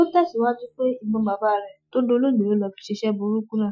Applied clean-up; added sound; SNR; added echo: classical method Wiener filter.